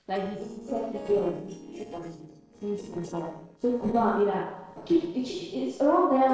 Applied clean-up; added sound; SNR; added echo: neural separator model SepFormer DNS4.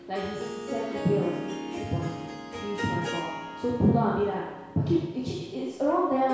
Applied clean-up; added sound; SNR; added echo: none; Harp; 9 dB; reverberation time 1.1 s.